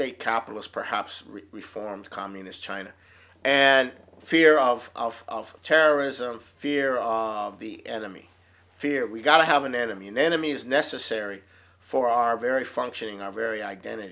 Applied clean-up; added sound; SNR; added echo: none; none; none; none.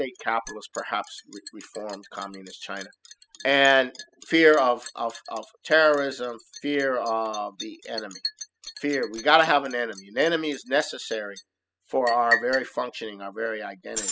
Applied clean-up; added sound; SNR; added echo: classical method spectral subtraction.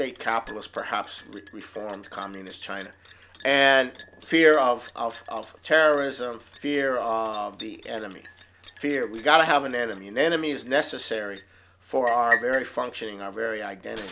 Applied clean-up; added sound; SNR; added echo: none; Liquid; 12 dB; none.